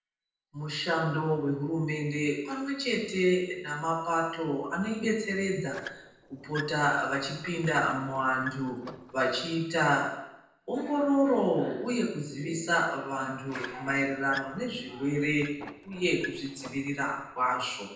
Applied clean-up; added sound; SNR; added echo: neural separator model SepFormer DNS4.